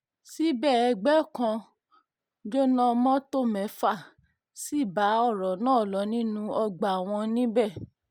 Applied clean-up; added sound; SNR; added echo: none; none; none; none.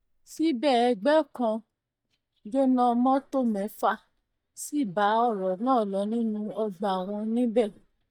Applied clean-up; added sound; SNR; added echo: neural mask model DeepFilterNet 3.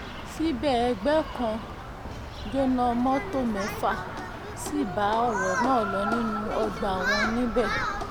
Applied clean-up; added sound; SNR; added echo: none; Human group actions; 4 dB; none.